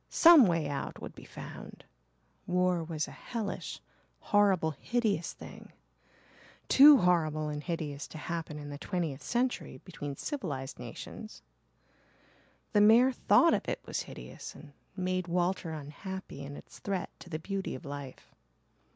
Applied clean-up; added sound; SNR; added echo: none; none; none; none.